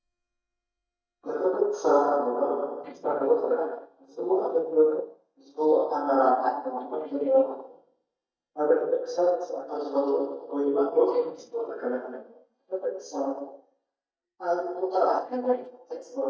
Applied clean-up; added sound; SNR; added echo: neural mask model DeepFilterNet 3.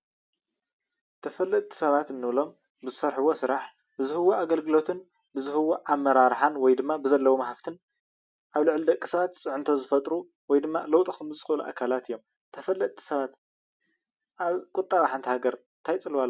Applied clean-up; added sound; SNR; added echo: none; none; none; none.